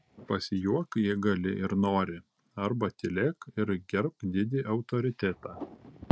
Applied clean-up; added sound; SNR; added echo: none; none; none; none.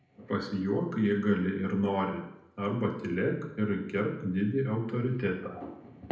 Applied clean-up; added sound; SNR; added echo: none; none; none; reverberation time 0.7 s.